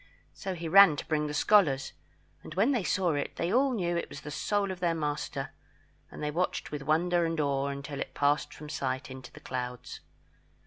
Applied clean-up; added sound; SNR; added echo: none; none; none; none.